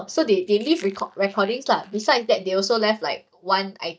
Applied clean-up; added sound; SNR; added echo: neural mask model DeepFilterNet 3.